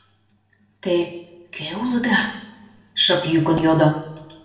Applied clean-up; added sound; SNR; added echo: none; none; none; reverberation time 0.8 s.